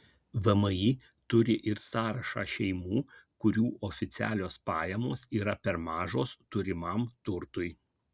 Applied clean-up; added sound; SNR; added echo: none; none; none; none.